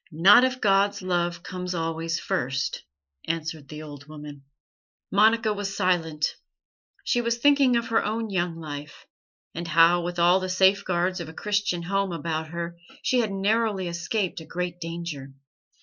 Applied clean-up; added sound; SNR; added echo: neural mask model Resemble Enhance denoiser.